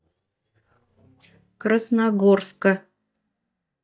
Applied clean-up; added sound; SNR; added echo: neural mask model DeepFilterNet 3.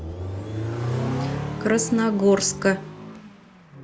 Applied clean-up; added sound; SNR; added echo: none; Accelerating, revving, vroom; 5 dB; none.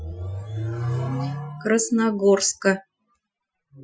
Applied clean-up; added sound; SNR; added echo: classical method Wiener filter.